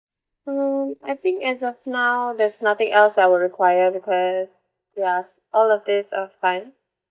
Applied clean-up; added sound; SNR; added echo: neural mask model DeepFilterNet 3.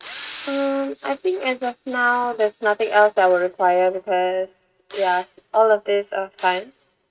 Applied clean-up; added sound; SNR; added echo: neural mask model RNNoise.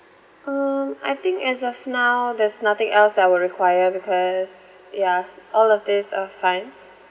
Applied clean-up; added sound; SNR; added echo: none; none; none; none.